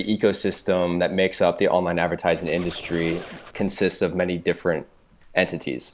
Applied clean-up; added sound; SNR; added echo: none; Squeak; 18 dB; none.